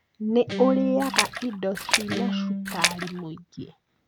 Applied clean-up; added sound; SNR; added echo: none; Guitar + Splash, splatter; 0 dB; none.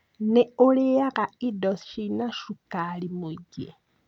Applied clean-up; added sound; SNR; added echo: none; none; none; none.